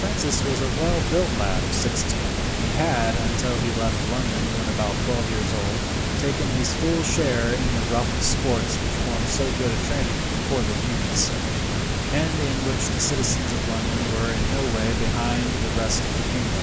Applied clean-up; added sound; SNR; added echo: none; Water; -4 dB; none.